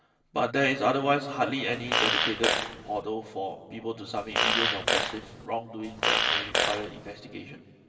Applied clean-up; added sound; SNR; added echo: none; Fart; -3 dB; reverberation time 2.4 s.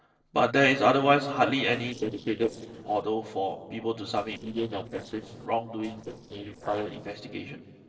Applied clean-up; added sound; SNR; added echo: neural separator model SepFormer DNS4.